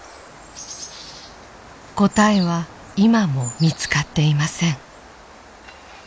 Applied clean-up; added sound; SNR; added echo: none; none; none; none.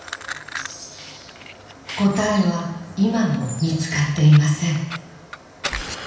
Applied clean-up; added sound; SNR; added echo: none; Fire; 14 dB; reverberation time 0.9 s.